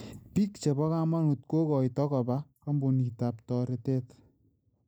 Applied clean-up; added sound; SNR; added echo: neural mask model Resemble Enhance denoiser.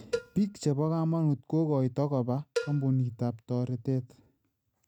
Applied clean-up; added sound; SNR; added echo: neural mask model RNNoise.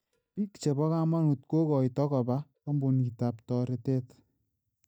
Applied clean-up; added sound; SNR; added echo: neural mask model DeepFilterNet 3.